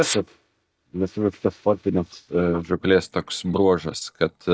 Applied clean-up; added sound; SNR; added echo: neural mask model DeepFilterNet 3.